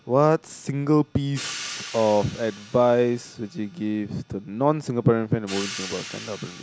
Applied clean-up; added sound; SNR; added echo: none; Hi-hat; 15 dB; none.